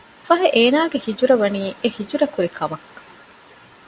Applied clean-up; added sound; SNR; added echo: none; none; none; none.